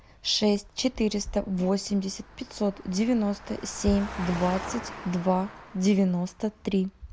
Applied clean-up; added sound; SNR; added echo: none; Engine; 15 dB; none.